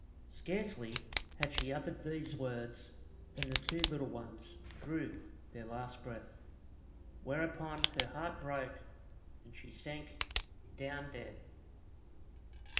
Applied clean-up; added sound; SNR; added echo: none; Tick; -4 dB; reverberation time 1.1 s.